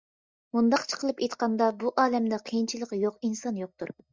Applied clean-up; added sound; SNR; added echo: neural mask model DeepFilterNet 3.